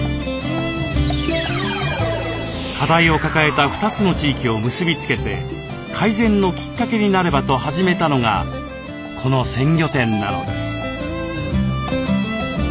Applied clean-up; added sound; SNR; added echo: none; none; none; none.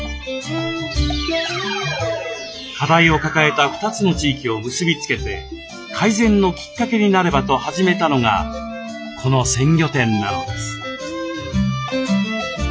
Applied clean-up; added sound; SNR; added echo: classical method log-MMSE.